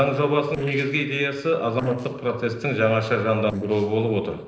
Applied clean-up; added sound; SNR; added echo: neural separator model SepFormer DNS4.